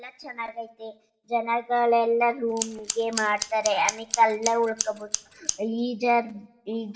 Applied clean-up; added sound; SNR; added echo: none; Scissors; 7 dB; reverberation time 0.5 s.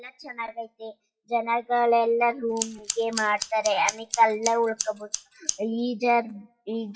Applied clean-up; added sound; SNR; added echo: classical method WPE with log-MMSE.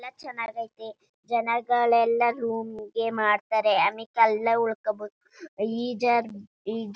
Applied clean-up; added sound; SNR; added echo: none; none; none; none.